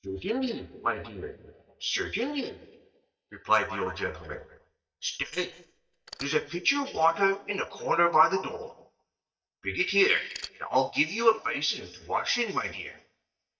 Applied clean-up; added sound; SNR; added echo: neural mask model DeepFilterNet 3.